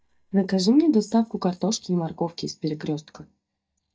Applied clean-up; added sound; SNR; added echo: neural mask model DeepFilterNet 3.